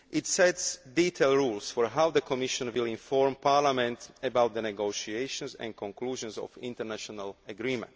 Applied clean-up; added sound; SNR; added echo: none; none; none; none.